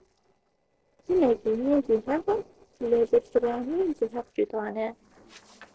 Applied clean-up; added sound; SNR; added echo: neural separator model SepFormer DNS4.